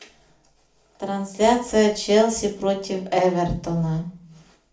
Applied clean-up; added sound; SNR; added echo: none; none; none; reverberation time 0.4 s.